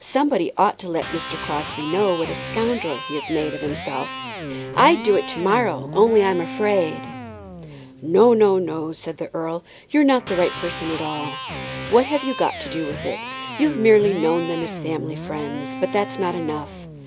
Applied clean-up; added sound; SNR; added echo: none; Electric guitar; 11 dB; none.